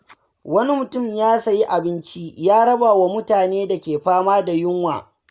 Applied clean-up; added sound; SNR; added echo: none; none; none; none.